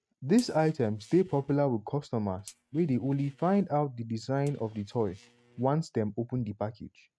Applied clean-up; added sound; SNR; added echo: neural mask model RNNoise.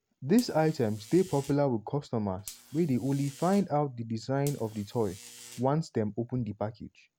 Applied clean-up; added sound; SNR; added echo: none; Buzz; 19 dB; none.